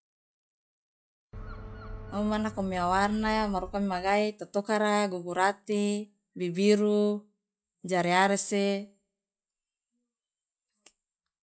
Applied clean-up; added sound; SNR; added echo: classical method log-MMSE.